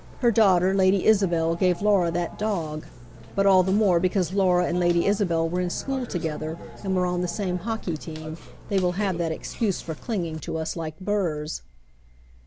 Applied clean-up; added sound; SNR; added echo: none; Burping, eructation; 18 dB; none.